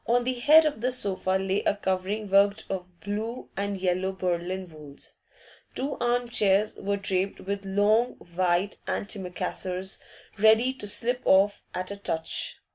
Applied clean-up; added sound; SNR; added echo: none; none; none; none.